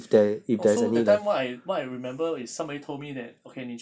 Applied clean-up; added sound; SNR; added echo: none; none; none; none.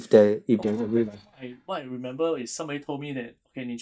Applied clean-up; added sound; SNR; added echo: neural mask model DeepFilterNet 3.